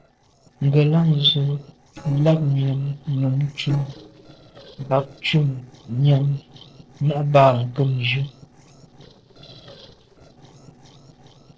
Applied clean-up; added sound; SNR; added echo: neural separator model SepFormer DNS4.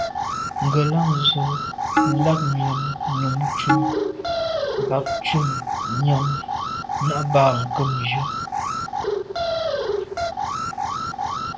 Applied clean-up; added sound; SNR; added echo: none; Alarm + Tabla; 0 dB; none.